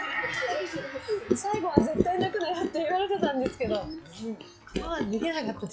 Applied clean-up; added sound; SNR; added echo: classical method log-MMSE.